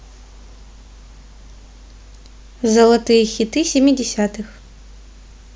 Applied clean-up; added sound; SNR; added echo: none; none; none; none.